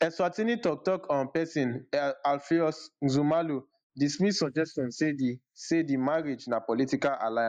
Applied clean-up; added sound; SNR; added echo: neural mask model Resemble Enhance denoiser.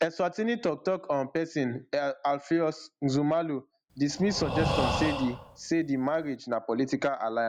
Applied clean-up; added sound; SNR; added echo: none; Breathing; 4 dB; none.